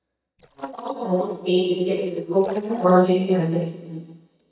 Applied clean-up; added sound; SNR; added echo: neural mask model DeepFilterNet 3.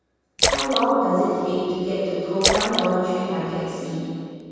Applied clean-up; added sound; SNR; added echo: none; Splash, splatter; 4 dB; reverberation time 2.2 s.